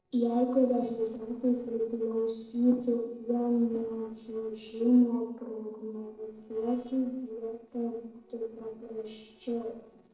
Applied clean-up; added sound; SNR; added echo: neural separator model SepFormer DNS4.